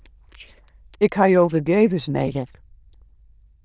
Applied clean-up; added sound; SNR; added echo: neural diffusion model UNIVERSE++.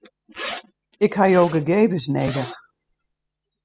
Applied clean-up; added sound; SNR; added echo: classical method spectral subtraction.